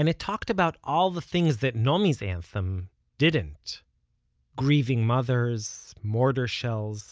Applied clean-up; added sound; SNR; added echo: none; none; none; none.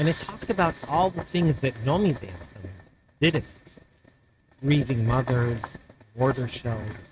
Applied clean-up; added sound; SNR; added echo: neural mask model RNNoise.